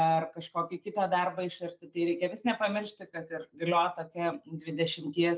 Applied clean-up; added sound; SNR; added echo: none; none; none; none.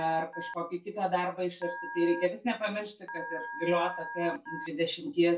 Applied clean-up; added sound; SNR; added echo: none; Telephone; 11 dB; reverberation time 0.2 s.